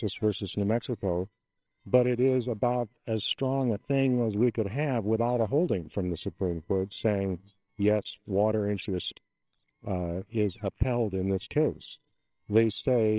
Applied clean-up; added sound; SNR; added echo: neural separator model SepFormer WHAMR!.